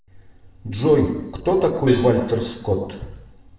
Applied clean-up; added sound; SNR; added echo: none; Gong; 17 dB; reverberation time 0.8 s.